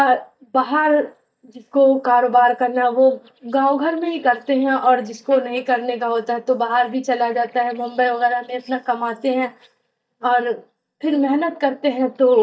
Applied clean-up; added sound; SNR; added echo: neural mask model DeepFilterNet 3.